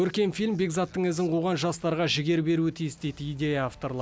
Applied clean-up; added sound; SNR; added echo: none; none; none; none.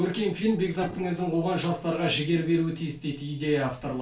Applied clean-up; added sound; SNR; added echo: neural separator model SepFormer DNS4.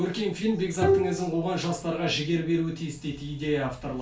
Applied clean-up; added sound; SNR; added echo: none; Bowed string instrument; 3 dB; reverberation time 0.2 s.